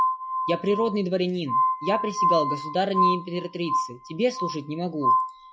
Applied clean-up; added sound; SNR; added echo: classical method log-MMSE.